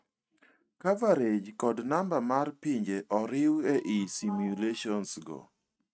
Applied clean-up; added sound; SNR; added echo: neural mask model RNNoise.